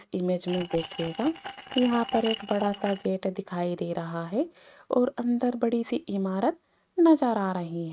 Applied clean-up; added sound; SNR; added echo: neural mask model RNNoise.